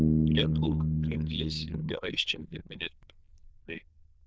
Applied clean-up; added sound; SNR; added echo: neural diffusion model UNIVERSE++.